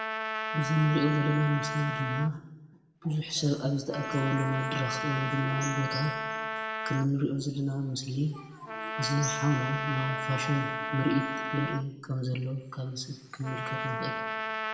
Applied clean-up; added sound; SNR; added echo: none; Trumpet; 5 dB; reverberation time 0.9 s.